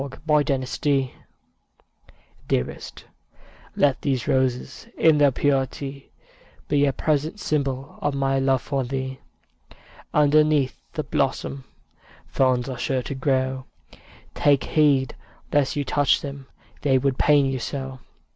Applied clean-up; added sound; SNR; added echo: none; none; none; none.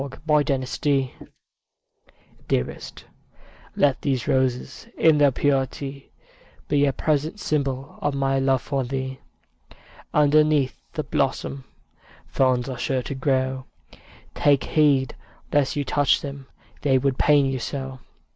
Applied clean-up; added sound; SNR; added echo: neural mask model Resemble Enhance denoiser.